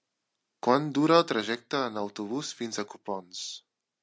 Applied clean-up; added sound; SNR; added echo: none; none; none; none.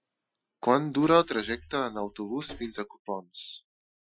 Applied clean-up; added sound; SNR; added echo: classical method Wiener filter.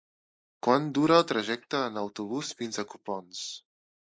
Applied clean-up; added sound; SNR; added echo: neural mask model Resemble Enhance denoiser.